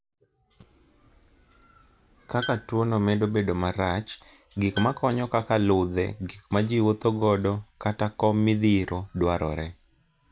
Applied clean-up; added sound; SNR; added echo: none; Tools; 14 dB; none.